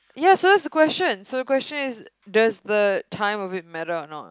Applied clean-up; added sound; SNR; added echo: none; none; none; none.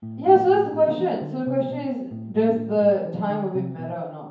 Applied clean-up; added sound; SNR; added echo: none; Bass guitar; 13 dB; reverberation time 0.9 s.